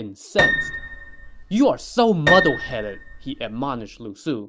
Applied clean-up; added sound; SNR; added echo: none; Piano; 2 dB; none.